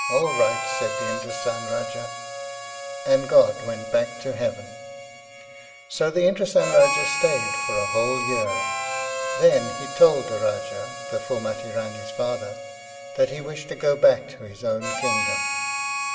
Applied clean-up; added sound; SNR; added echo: none; Harmonica; 6 dB; reverberation time 2.3 s.